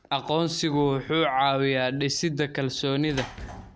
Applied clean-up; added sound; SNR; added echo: none; Sliding door / Slam; 18 dB; none.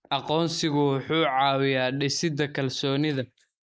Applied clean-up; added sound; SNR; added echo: neural mask model Resemble Enhance denoiser.